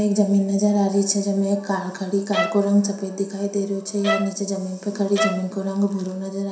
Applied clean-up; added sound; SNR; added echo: none; Bowed string instrument; 6 dB; reverberation time 0.7 s.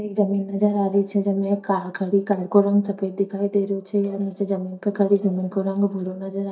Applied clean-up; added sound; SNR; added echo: neural mask model DeepFilterNet 3.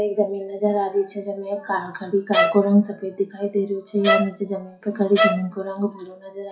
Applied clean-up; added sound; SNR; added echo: classical method WPE with log-MMSE.